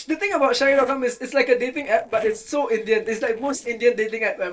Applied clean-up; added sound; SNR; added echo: neural separator model SepFormer DNS4.